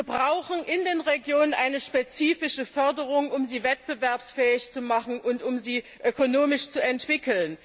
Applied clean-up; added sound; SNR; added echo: none; none; none; none.